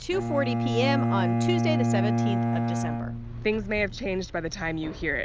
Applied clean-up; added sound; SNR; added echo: none; Bowed string instrument; -2 dB; none.